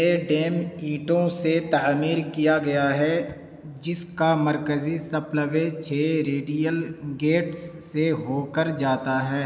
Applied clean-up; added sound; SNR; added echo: none; none; none; none.